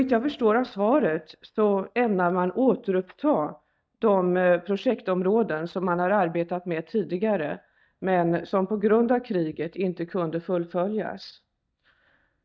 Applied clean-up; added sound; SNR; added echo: neural mask model DeepFilterNet 3.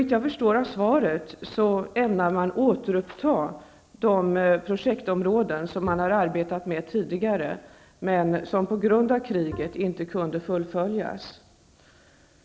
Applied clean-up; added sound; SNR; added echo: none; Bowed string instrument; 19 dB; none.